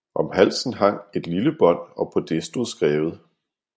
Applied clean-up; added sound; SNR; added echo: none; none; none; none.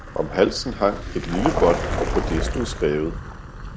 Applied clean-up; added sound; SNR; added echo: none; Vehicle; 4 dB; none.